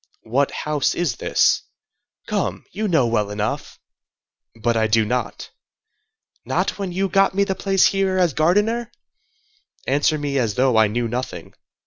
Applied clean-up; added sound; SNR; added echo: none; none; none; none.